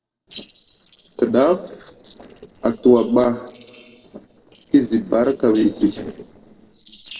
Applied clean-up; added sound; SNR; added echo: neural separator model SepFormer DNS4.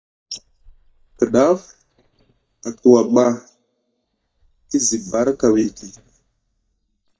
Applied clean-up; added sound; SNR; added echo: neural mask model DeepFilterNet 3.